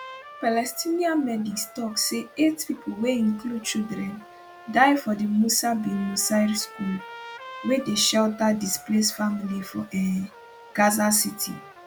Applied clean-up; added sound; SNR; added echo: none; Trumpet; 20 dB; none.